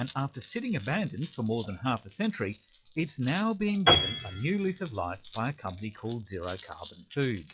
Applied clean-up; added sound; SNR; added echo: classical method log-MMSE.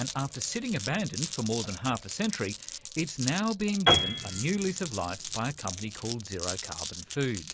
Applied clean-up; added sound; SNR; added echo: none; Piano + Glass; 2 dB; none.